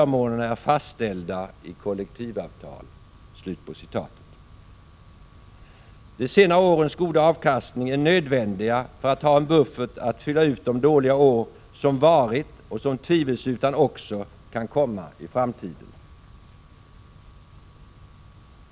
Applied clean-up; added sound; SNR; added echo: none; none; none; none.